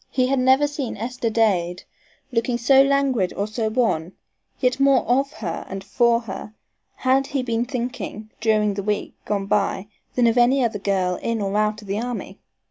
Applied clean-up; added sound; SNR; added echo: none; none; none; none.